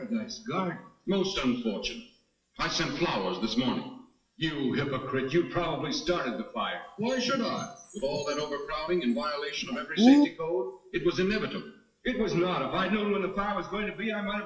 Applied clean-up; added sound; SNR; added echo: classical method WPE with log-MMSE.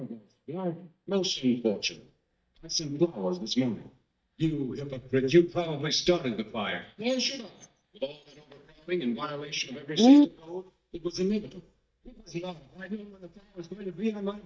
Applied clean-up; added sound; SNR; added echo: neural mask model DeepFilterNet 3.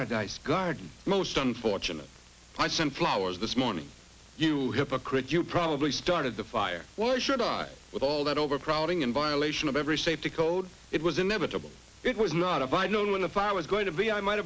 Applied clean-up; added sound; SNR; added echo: none; none; none; none.